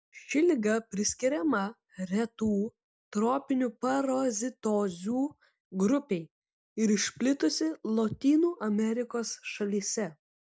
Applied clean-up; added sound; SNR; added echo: none; none; none; none.